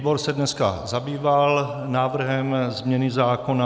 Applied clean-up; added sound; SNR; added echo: none; none; none; none.